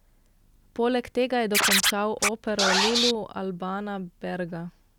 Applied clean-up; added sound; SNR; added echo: none; Scratching (performance technique); -2 dB; none.